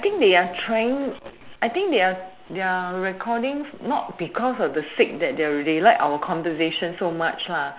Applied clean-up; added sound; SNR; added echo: none; none; none; none.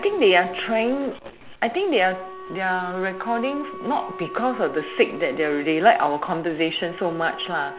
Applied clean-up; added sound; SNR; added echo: none; Wind instrument, woodwind instrument; 15 dB; none.